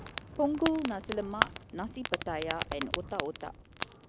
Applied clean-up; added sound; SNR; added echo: none; Fire; 0 dB; none.